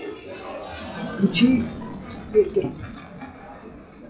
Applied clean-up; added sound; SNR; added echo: classical method log-MMSE.